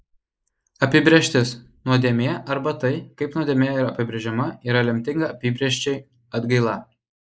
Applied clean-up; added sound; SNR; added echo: neural mask model Resemble Enhance denoiser.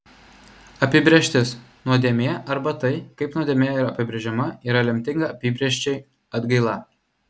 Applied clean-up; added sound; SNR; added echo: none; none; none; none.